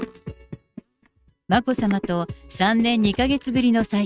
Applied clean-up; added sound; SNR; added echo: neural mask model RNNoise.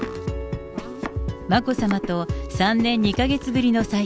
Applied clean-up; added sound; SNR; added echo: none; Domestic sounds, home sounds; 18 dB; none.